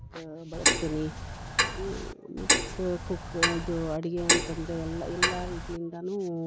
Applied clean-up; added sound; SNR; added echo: none; Clock; -5 dB; none.